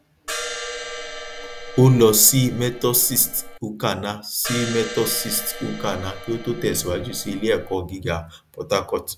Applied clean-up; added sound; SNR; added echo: none; Crash cymbal; 11 dB; none.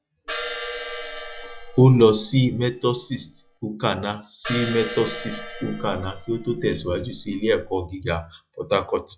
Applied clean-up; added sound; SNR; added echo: classical method log-MMSE.